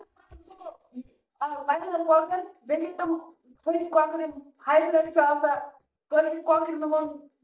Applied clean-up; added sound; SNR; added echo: neural mask model DeepFilterNet 3.